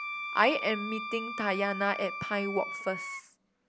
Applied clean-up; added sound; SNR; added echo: none; Wind instrument, woodwind instrument; 7 dB; none.